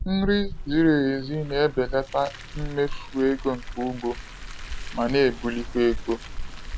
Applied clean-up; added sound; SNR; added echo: none; Car; 8 dB; none.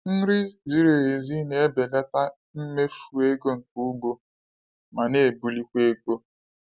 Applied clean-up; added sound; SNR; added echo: none; none; none; none.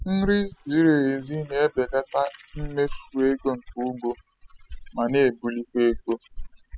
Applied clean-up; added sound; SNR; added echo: classical method spectral subtraction.